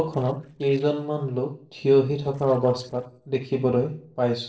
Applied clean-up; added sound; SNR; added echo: neural separator model SepFormer DNS4.